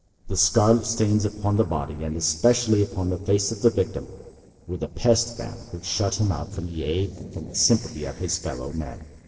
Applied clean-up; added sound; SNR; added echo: neural separator model SepFormer DNS4.